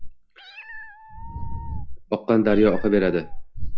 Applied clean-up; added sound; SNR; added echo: classical method log-MMSE.